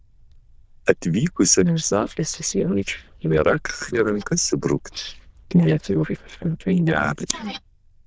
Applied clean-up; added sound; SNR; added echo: neural diffusion model UNIVERSE++.